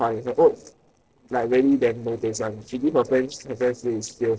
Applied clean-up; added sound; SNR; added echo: neural separator model SepFormer DNS4.